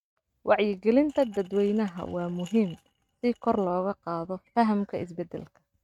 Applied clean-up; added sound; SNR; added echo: neural mask model RNNoise.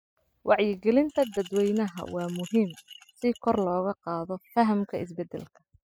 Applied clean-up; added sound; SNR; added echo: classical method spectral subtraction.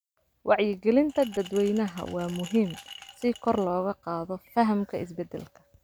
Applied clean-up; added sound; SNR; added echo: none; Glass; 19 dB; none.